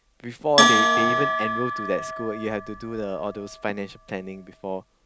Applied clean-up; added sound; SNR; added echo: none; Bell; -3 dB; none.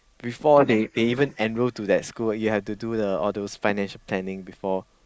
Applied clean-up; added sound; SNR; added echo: neural mask model Resemble Enhance denoiser.